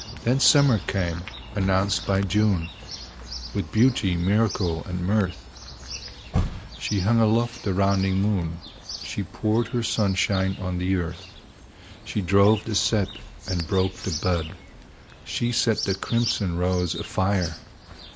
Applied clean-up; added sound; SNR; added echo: none; Chirp, tweet; 12 dB; none.